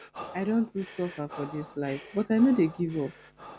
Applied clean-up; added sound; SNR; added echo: none; Breathing; 17 dB; none.